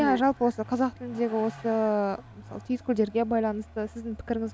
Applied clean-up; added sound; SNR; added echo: none; Vehicle; 20 dB; none.